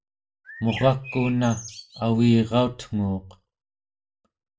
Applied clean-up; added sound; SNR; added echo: none; Bird; 14 dB; reverberation time 0.3 s.